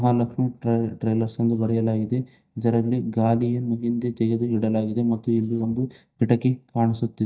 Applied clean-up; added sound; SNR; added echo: neural mask model DeepFilterNet 3.